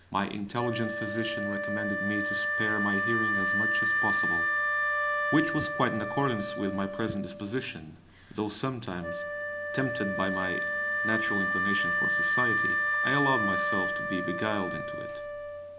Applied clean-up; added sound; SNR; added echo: none; Wind instrument, woodwind instrument; -2 dB; none.